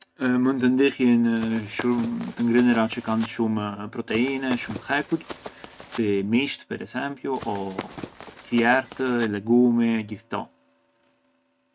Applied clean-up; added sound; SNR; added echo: none; Run; 15 dB; none.